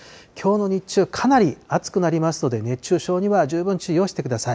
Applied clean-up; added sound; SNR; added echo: none; none; none; none.